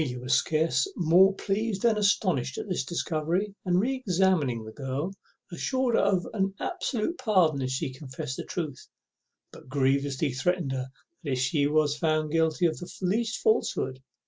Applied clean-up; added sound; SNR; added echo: none; none; none; none.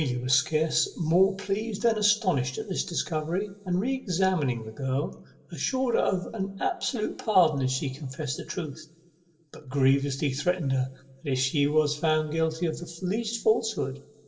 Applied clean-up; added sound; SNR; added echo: none; none; none; reverberation time 1.0 s.